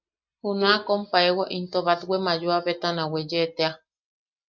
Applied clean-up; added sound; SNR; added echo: neural mask model Resemble Enhance denoiser.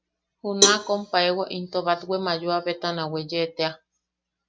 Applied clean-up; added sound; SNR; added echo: none; Cowbell; 1 dB; none.